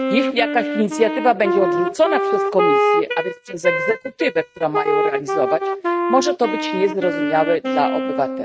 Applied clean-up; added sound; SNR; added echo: neural mask model RNNoise.